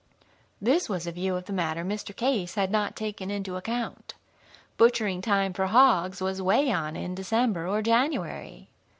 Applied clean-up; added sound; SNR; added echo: none; none; none; none.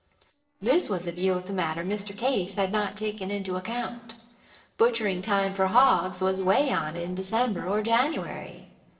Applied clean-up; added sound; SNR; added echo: neural separator model SepFormer DNS4.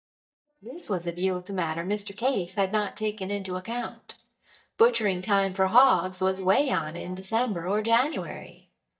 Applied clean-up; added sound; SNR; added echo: neural mask model DeepFilterNet 3.